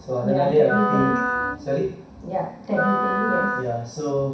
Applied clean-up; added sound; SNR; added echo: none; Wind instrument, woodwind instrument; 3 dB; reverberation time 0.6 s.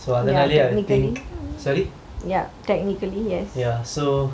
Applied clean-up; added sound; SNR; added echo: none; none; none; none.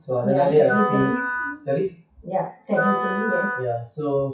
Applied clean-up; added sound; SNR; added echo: classical method WPE with log-MMSE.